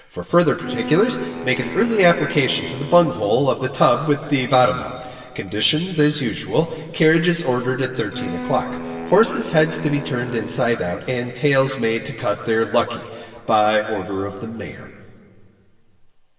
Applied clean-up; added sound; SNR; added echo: none; Wind instrument, woodwind instrument; 12 dB; reverberation time 2.8 s.